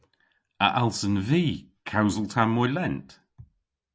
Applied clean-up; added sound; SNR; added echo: none; none; none; none.